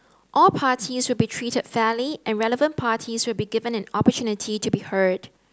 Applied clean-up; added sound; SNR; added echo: none; none; none; none.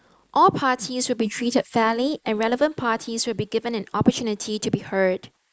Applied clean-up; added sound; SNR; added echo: neural mask model Resemble Enhance denoiser.